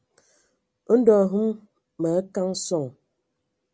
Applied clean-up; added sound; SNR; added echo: none; none; none; none.